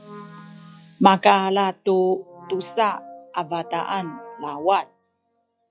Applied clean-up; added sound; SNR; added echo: classical method log-MMSE.